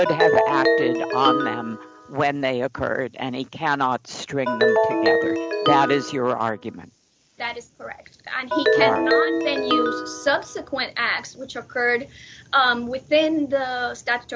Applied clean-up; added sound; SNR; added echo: none; Ringtone; -2 dB; none.